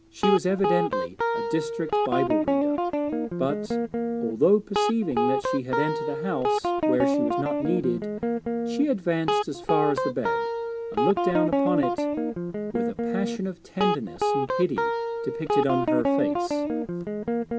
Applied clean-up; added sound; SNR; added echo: none; Guitar; -2 dB; none.